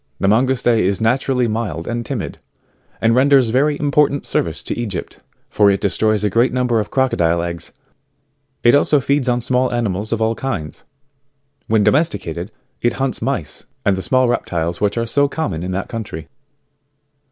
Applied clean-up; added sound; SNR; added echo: none; none; none; none.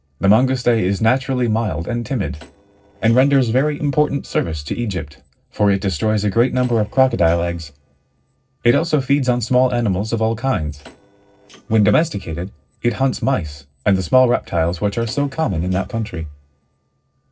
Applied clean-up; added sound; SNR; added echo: neural separator model SepFormer DNS4.